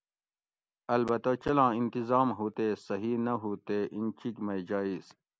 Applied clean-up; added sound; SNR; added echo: none; none; none; none.